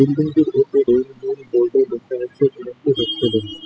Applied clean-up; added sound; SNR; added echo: classical method spectral subtraction.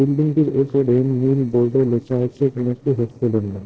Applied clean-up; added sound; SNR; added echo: neural separator model SepFormer DNS4.